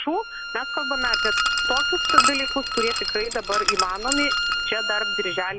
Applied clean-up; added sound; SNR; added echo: none; Liquid + Bowed string instrument; -4 dB; none.